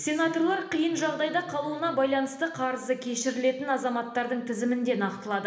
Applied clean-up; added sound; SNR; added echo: none; none; none; reverberation time 1.0 s.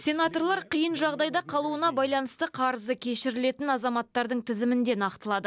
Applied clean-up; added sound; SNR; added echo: none; none; none; none.